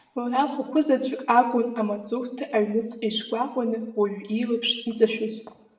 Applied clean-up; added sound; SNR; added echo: none; none; none; reverberation time 0.8 s.